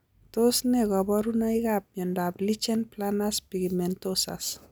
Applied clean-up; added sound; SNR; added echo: none; none; none; none.